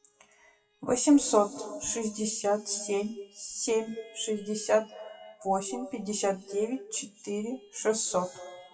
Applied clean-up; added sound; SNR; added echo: classical method WPE with log-MMSE.